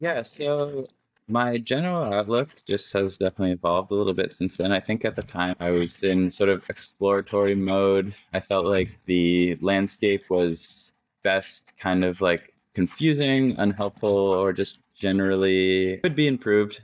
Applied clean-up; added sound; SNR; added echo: neural mask model DeepFilterNet 3.